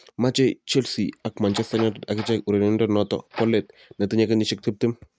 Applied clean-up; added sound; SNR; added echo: neural mask model RNNoise.